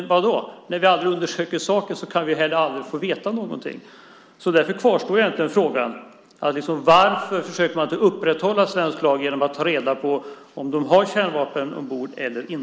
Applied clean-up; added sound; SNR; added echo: none; none; none; none.